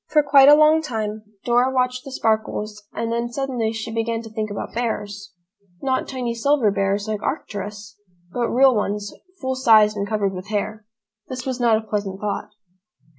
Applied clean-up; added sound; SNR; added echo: none; none; none; none.